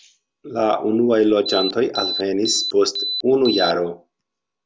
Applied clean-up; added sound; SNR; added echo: none; Alarm; 6 dB; none.